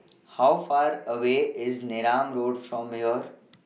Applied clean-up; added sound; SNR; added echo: none; none; none; none.